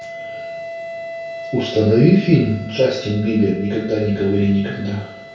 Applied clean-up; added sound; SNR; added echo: none; Wind instrument, woodwind instrument; 14 dB; reverberation time 0.6 s.